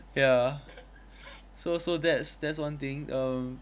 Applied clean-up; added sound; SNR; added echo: none; none; none; none.